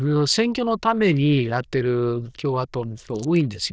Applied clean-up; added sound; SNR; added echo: neural diffusion model UNIVERSE++.